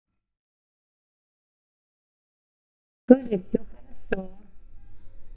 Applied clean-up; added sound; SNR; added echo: neural mask model DeepFilterNet 3.